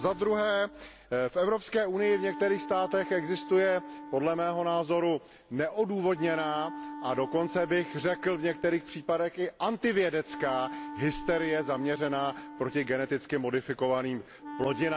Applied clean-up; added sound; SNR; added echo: none; Wind instrument, woodwind instrument; 14 dB; none.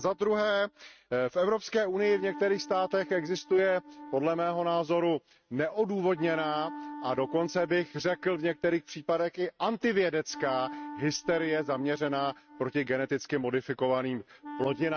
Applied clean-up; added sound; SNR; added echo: neural mask model RNNoise.